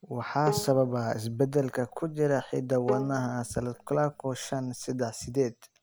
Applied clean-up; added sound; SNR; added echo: none; Bowed string instrument; 10 dB; none.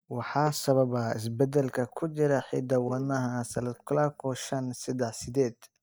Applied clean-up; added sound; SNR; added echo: neural mask model DeepFilterNet 3.